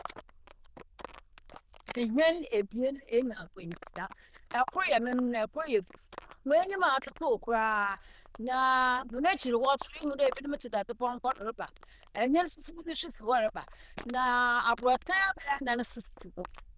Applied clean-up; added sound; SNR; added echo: neural diffusion model UNIVERSE++.